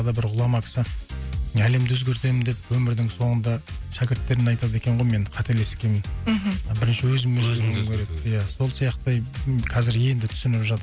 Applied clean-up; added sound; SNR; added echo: none; none; none; none.